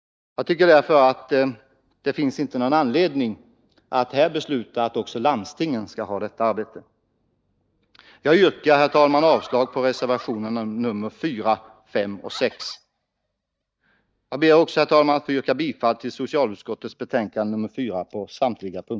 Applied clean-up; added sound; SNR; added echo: neural mask model DeepFilterNet 3.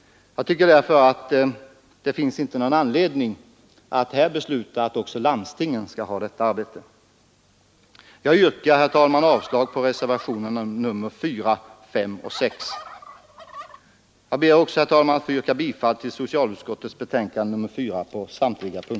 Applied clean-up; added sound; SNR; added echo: none; Fowl; 19 dB; none.